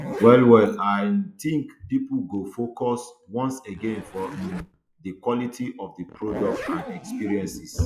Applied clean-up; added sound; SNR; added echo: classical method log-MMSE.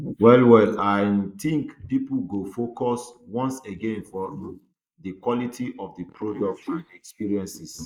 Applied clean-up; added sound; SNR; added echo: neural mask model Resemble Enhance denoiser.